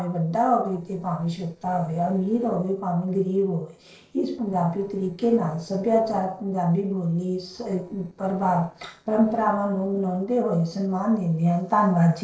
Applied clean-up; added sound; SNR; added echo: neural separator model SepFormer DNS4.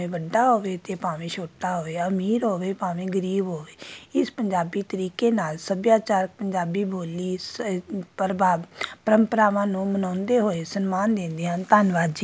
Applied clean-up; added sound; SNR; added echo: none; none; none; none.